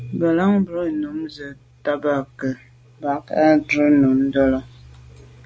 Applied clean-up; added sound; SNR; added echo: none; none; none; none.